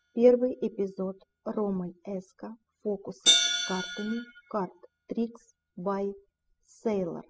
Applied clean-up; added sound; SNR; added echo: classical method spectral subtraction.